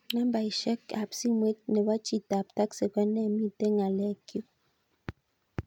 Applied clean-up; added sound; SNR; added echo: none; none; none; none.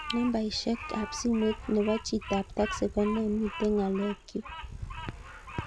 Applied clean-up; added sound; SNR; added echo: none; Bicycle + Bird vocalization, bird call, bird song; 10 dB; none.